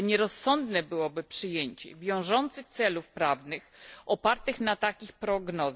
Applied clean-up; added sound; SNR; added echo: none; none; none; none.